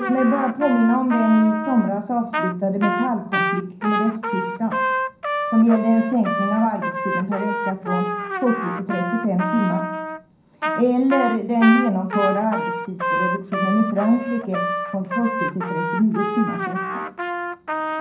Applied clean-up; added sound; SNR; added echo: none; Trumpet; 4 dB; reverberation time 0.6 s.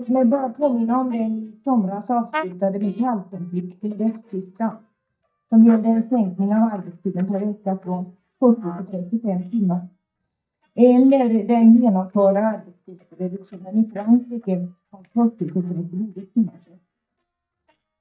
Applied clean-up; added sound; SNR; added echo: neural mask model DeepFilterNet 3.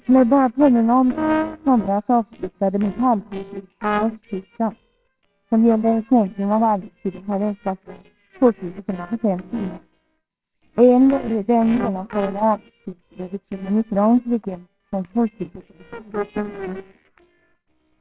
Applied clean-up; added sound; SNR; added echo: neural separator model SepFormer WHAMR!.